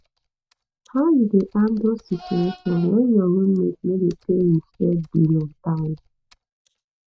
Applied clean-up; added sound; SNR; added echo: neural mask model RNNoise.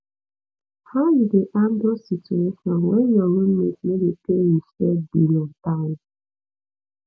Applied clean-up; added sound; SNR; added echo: none; none; none; none.